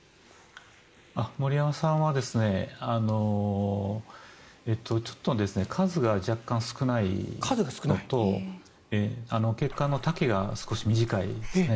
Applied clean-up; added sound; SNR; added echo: neural mask model Resemble Enhance denoiser.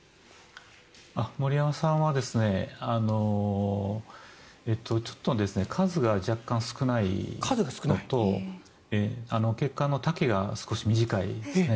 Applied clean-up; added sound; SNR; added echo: none; none; none; none.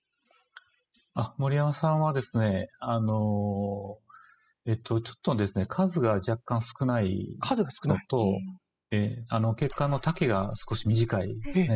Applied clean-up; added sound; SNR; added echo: classical method spectral subtraction.